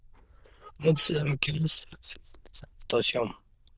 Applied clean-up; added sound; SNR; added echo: neural diffusion model UNIVERSE++.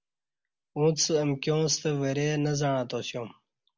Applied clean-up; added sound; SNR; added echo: none; none; none; none.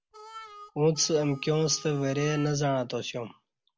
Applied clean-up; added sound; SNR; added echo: none; Harmonica; 18 dB; none.